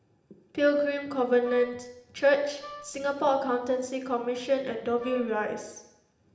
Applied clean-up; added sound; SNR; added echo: none; Wind instrument, woodwind instrument; 18 dB; reverberation time 0.8 s.